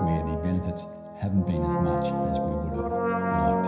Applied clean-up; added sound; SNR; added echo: none; Brass instrument; -2 dB; reverberation time 0.9 s.